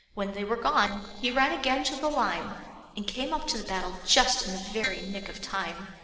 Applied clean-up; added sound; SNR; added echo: neural separator model SepFormer DNS4.